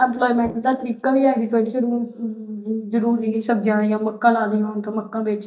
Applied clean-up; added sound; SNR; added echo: neural mask model DeepFilterNet 3.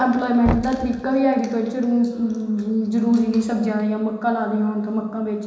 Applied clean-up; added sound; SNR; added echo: none; Knock; 13 dB; reverberation time 1.0 s.